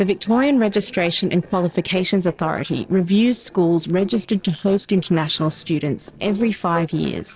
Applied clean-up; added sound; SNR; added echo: neural separator model SepFormer DNS4.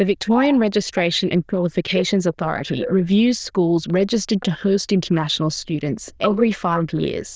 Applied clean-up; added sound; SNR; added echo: neural diffusion model UNIVERSE++.